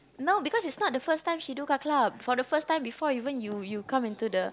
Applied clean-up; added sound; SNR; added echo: none; none; none; none.